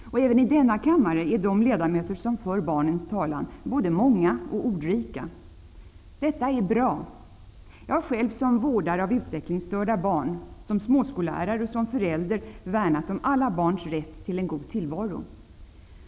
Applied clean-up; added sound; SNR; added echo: none; none; none; none.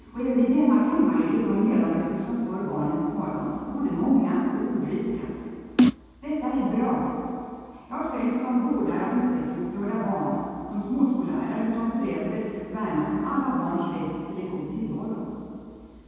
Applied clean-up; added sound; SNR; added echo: none; Snare drum; -3 dB; reverberation time 2.1 s.